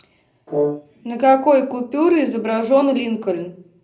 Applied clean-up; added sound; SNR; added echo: none; Brass instrument; 6 dB; reverberation time 0.4 s.